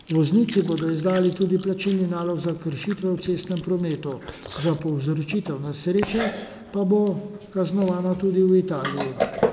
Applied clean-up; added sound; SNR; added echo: none; Chewing, mastication; 11 dB; none.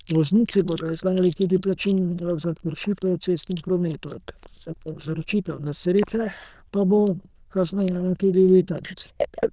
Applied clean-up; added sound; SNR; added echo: neural diffusion model UNIVERSE++.